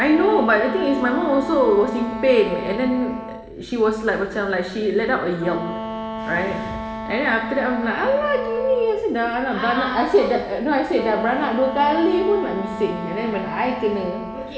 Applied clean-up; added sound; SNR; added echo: none; Wind instrument, woodwind instrument; 10 dB; reverberation time 1.4 s.